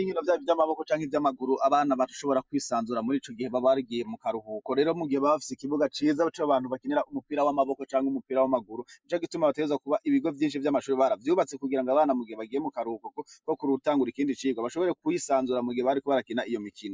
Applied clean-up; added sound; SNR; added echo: neural mask model Resemble Enhance denoiser.